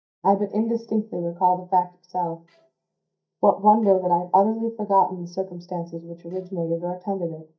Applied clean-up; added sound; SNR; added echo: neural mask model DeepFilterNet 3.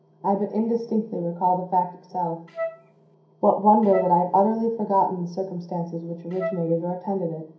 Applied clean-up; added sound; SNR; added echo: none; Wind instrument, woodwind instrument; 10 dB; reverberation time 0.5 s.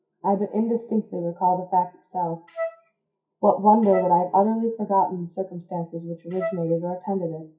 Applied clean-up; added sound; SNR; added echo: classical method WPE with log-MMSE.